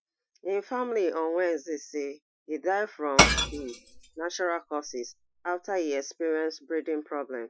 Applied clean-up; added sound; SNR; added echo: classical method Wiener filter.